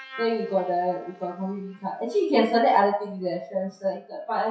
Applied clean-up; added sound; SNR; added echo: classical method WPE with log-MMSE.